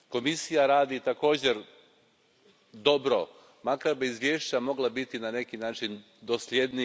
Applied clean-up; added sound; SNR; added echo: none; none; none; none.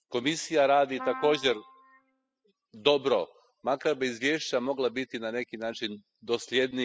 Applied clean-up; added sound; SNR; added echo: classical method spectral subtraction.